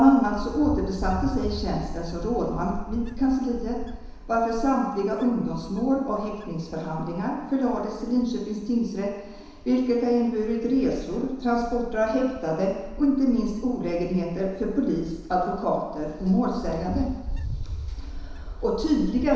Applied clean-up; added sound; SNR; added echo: none; Wind; 10 dB; reverberation time 1.0 s.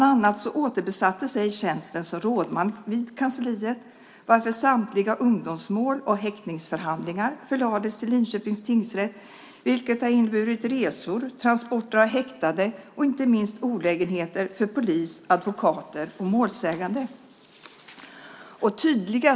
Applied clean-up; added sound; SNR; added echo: none; none; none; none.